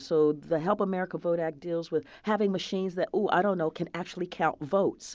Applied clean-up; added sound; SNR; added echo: none; none; none; none.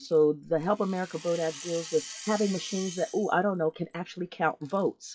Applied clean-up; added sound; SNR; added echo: classical method WPE with log-MMSE.